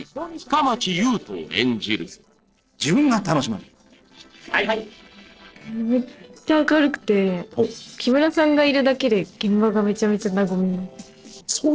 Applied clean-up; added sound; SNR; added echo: neural separator model SepFormer DNS4.